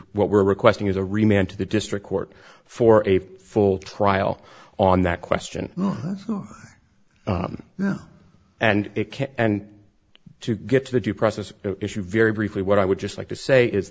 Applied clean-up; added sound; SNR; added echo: none; none; none; none.